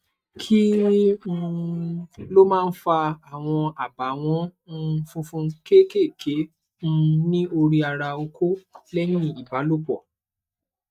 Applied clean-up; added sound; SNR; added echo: neural mask model DeepFilterNet 3.